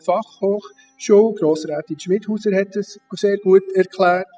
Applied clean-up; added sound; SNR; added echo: classical method spectral subtraction.